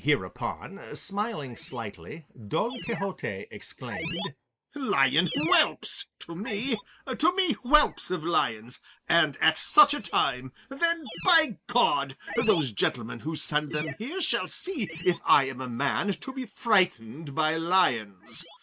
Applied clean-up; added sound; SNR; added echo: neural mask model Resemble Enhance denoiser.